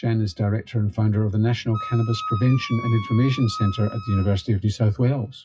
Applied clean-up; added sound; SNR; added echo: classical method WPE with log-MMSE.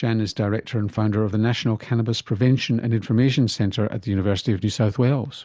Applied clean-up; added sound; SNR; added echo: none; none; none; none.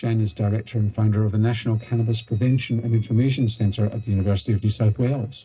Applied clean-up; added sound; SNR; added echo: neural separator model SepFormer DNS4.